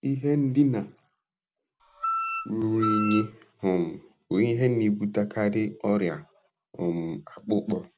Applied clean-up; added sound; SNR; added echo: none; Wind instrument, woodwind instrument; 4 dB; none.